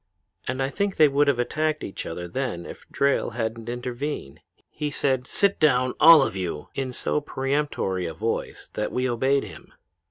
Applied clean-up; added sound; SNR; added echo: none; none; none; none.